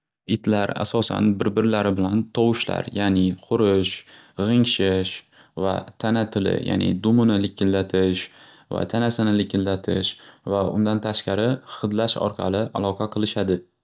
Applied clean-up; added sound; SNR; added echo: none; none; none; none.